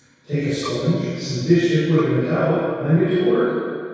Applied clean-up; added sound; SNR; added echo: none; Bowed string instrument; 19 dB; reverberation time 2.0 s.